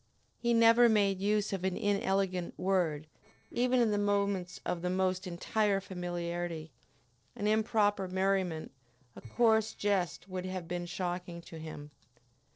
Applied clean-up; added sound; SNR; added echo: neural separator model SepFormer DNS4.